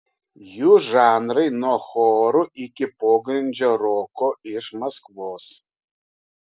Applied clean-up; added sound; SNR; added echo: none; none; none; none.